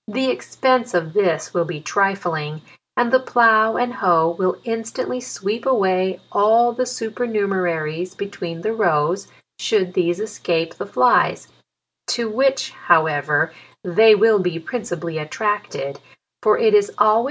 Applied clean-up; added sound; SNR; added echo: none; none; none; none.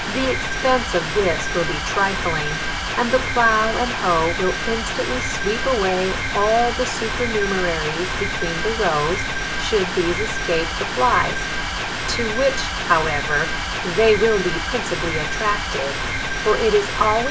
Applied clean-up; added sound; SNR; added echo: none; Mechanisms; 2 dB; none.